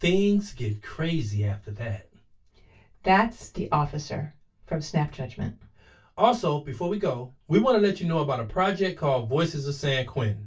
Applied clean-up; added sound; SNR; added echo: none; none; none; reverberation time 0.2 s.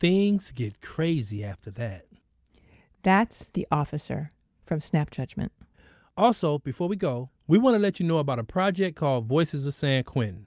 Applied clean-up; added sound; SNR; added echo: none; none; none; none.